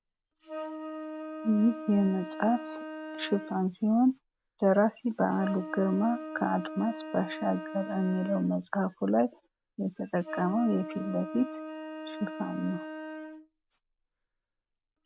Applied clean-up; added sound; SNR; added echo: none; Wind instrument, woodwind instrument; 11 dB; none.